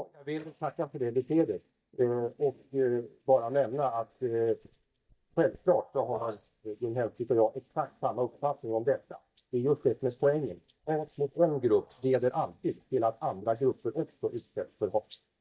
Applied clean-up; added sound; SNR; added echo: neural mask model DeepFilterNet 3.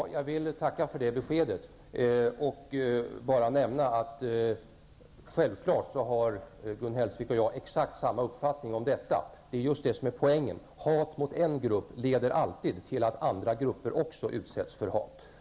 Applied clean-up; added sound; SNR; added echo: none; none; none; none.